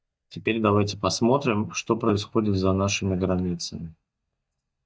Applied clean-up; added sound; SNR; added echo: neural mask model DeepFilterNet 3.